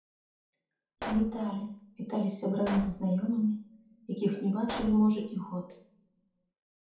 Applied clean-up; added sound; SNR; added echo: none; Explosion; 11 dB; reverberation time 0.6 s.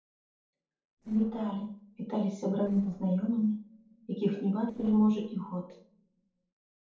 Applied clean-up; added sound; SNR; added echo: neural separator model SepFormer DNS4.